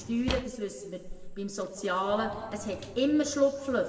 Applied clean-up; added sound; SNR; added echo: none; Drawer open or close; 12 dB; reverberation time 1.5 s.